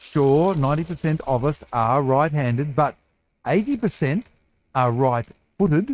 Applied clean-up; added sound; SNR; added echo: neural mask model RNNoise.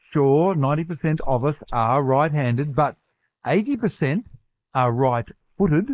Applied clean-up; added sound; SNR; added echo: neural mask model Resemble Enhance denoiser.